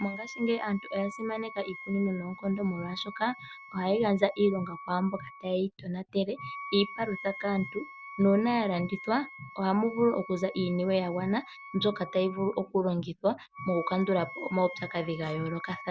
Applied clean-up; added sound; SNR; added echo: none; Wind instrument, woodwind instrument; 15 dB; none.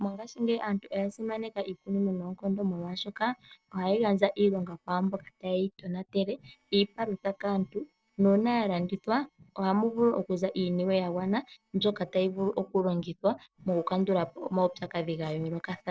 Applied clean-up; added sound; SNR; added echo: neural separator model SepFormer DNS4.